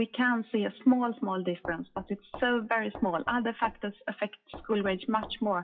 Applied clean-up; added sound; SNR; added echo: classical method WPE with log-MMSE.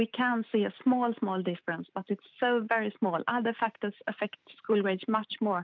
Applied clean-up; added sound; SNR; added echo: none; none; none; none.